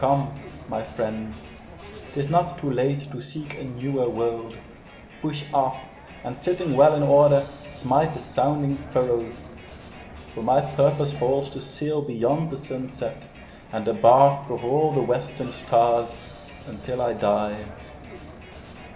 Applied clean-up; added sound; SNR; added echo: none; Crowd; 18 dB; reverberation time 1.2 s.